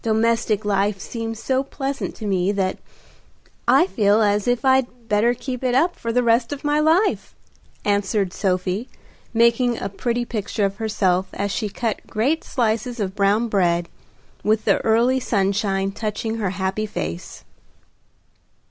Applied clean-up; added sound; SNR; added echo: none; none; none; none.